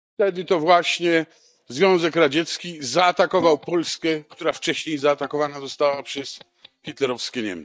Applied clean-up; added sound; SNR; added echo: neural mask model DeepFilterNet 3.